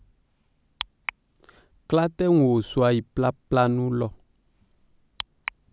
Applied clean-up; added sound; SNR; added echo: none; none; none; none.